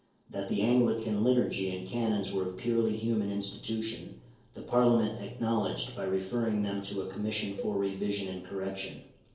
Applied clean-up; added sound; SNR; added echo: none; Cowbell; 16 dB; reverberation time 2.4 s.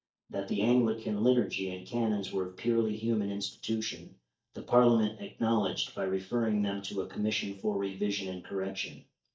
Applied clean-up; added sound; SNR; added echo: neural mask model DeepFilterNet 3.